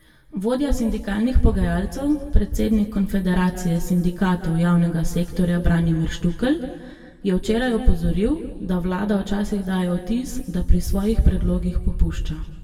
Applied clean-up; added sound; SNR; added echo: none; none; none; reverberation time 1.6 s.